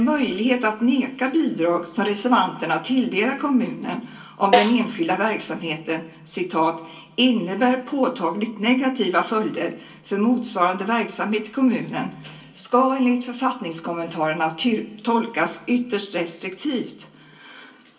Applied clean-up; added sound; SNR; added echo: none; Snare drum; 1 dB; reverberation time 0.2 s.